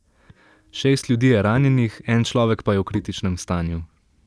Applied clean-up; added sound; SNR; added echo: neural mask model DeepFilterNet 3.